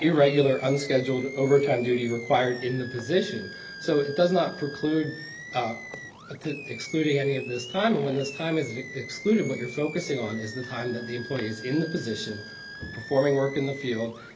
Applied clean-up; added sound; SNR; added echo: none; Animal; 15 dB; none.